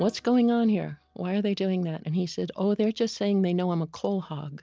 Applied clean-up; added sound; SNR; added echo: none; none; none; none.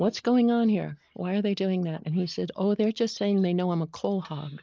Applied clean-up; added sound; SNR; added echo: neural mask model Resemble Enhance denoiser.